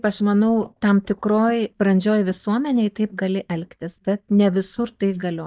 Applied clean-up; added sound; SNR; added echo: neural mask model DeepFilterNet 3.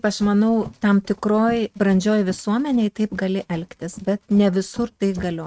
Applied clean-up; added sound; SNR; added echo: neural mask model RNNoise.